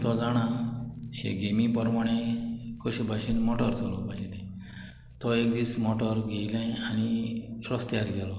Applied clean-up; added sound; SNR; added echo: none; Guitar + Hands; 13 dB; none.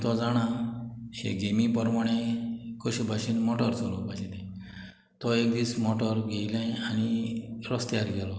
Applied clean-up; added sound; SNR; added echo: none; none; none; none.